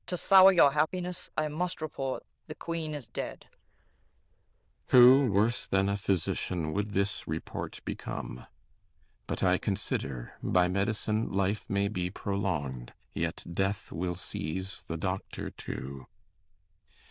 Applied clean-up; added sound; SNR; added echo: neural diffusion model UNIVERSE++.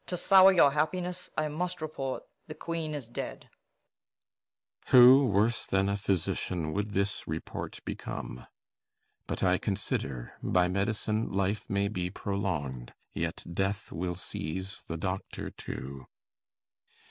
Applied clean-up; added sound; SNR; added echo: none; none; none; none.